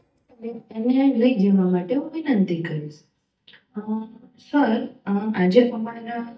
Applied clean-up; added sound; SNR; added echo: neural mask model DeepFilterNet 3.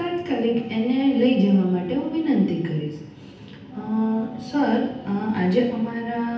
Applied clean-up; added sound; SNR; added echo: none; Wind instrument, woodwind instrument; 18 dB; reverberation time 0.9 s.